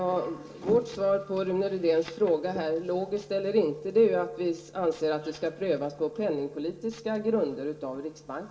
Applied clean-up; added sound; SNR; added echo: none; none; none; reverberation time 0.2 s.